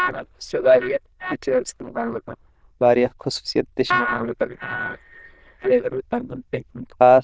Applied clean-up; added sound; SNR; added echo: neural diffusion model UNIVERSE++.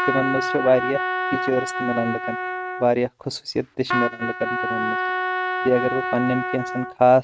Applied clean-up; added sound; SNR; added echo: neural mask model RNNoise.